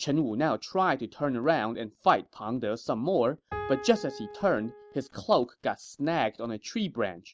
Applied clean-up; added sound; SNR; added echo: none; Piano; 11 dB; none.